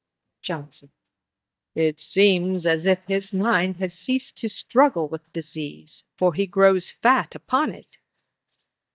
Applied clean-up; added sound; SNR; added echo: neural mask model DeepFilterNet 3.